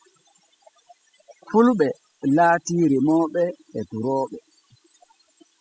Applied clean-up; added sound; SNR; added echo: classical method spectral subtraction.